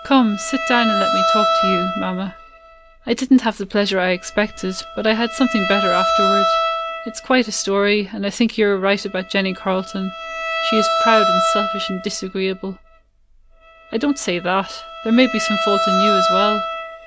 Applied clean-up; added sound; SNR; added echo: none; Bowed string instrument; 2 dB; none.